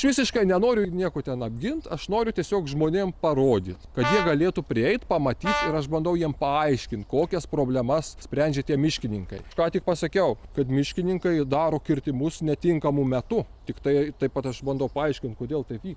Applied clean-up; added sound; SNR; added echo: none; Brass instrument; 6 dB; none.